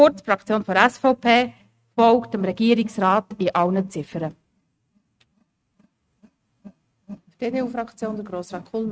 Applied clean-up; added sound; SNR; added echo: neural mask model RNNoise.